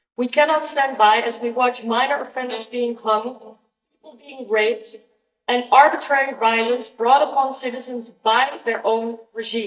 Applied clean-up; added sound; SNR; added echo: neural mask model DeepFilterNet 3.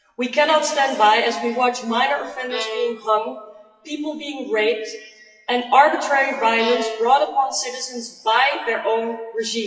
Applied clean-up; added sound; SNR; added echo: classical method WPE with log-MMSE.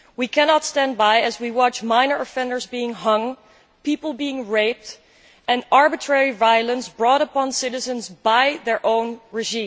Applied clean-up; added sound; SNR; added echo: none; none; none; none.